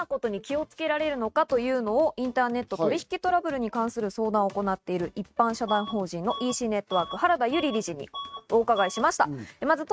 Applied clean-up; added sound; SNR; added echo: neural mask model RNNoise.